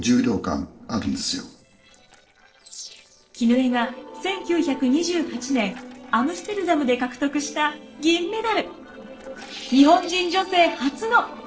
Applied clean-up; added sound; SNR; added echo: neural separator model SepFormer DNS4.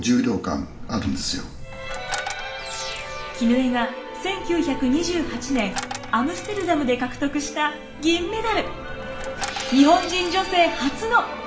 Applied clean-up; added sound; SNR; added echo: none; Coin (dropping); 12 dB; reverberation time 1.7 s.